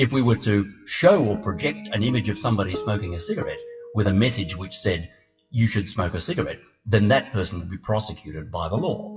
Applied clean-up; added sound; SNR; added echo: classical method WPE with log-MMSE.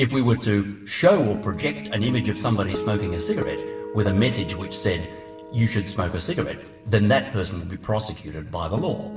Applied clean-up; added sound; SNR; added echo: none; Guitar; 12 dB; reverberation time 0.8 s.